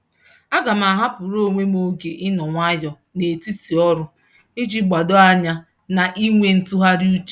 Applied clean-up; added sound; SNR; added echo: none; none; none; none.